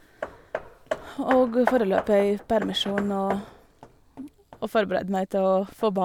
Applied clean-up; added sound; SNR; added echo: none; Hammer; 10 dB; none.